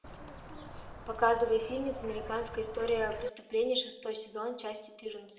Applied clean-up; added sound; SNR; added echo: none; Bird; 13 dB; reverberation time 0.8 s.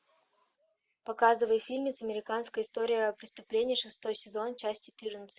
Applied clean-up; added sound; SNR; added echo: none; none; none; none.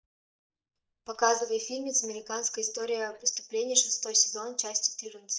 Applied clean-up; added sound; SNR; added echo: neural mask model DeepFilterNet 3.